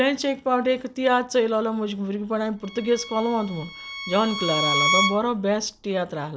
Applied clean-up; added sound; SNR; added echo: none; Bowed string instrument; 3 dB; none.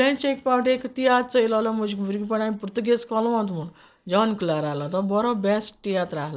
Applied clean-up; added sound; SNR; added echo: neural mask model Resemble Enhance denoiser.